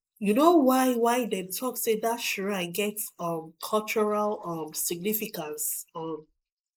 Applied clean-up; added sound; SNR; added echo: neural mask model Resemble Enhance denoiser.